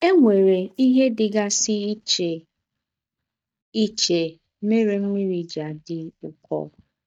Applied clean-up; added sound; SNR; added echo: neural mask model DeepFilterNet 3.